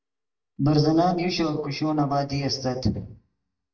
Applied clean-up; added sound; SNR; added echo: neural mask model DeepFilterNet 3.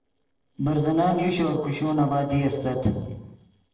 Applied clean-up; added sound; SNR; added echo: neural separator model SepFormer DNS4.